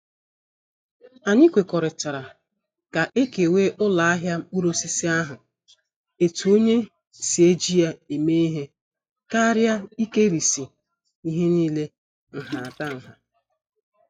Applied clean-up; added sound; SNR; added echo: classical method log-MMSE.